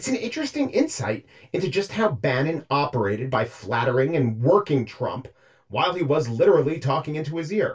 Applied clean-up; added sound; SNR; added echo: none; none; none; reverberation time 0.2 s.